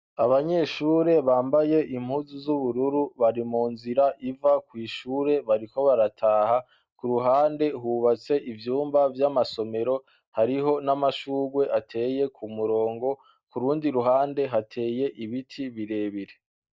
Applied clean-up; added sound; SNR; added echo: none; none; none; none.